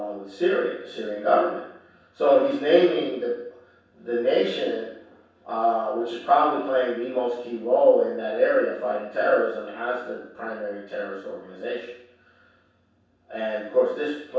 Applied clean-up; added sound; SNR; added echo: none; none; none; reverberation time 0.7 s.